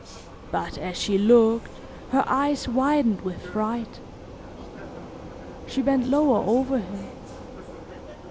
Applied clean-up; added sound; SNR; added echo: none; Vehicle; 14 dB; none.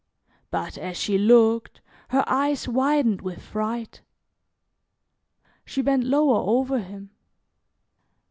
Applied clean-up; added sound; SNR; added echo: none; none; none; none.